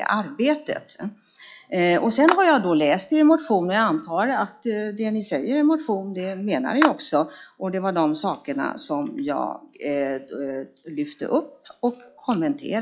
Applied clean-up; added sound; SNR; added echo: classical method log-MMSE.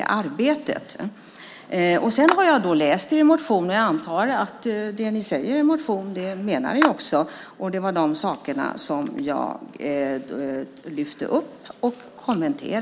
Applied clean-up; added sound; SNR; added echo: none; Clapping; 8 dB; none.